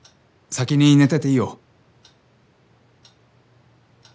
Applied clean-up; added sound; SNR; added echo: none; none; none; none.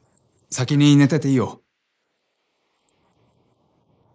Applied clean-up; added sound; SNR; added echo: neural mask model Resemble Enhance denoiser.